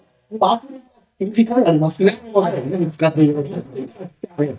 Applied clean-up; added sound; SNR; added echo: neural mask model DeepFilterNet 3.